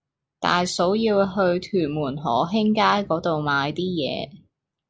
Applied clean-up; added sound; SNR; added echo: none; none; none; none.